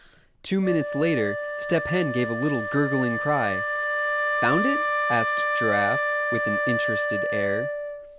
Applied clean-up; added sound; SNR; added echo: none; Wind instrument, woodwind instrument; -1 dB; none.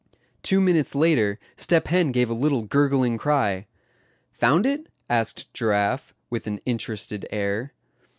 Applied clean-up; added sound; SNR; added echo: none; none; none; none.